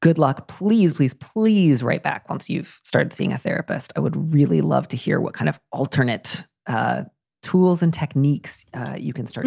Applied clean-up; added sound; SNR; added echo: none; none; none; none.